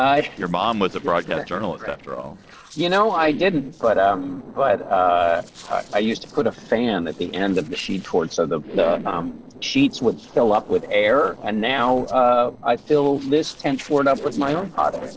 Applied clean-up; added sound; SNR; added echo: neural separator model SepFormer DNS4.